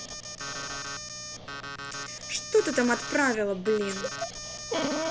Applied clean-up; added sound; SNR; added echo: none; Alarm + Dog; 4 dB; none.